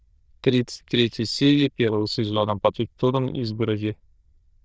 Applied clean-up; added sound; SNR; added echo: neural diffusion model UNIVERSE++.